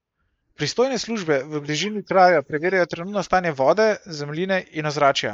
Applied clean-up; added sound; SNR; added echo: neural mask model Resemble Enhance denoiser.